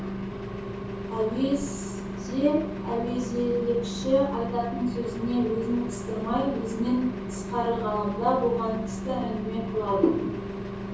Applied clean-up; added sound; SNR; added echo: none; Engine; 5 dB; reverberation time 0.6 s.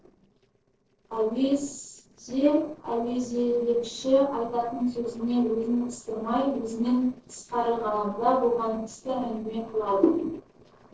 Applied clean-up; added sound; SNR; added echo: neural separator model SepFormer DNS4.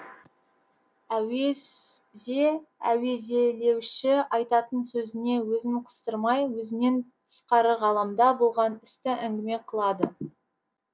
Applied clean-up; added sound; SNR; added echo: none; none; none; none.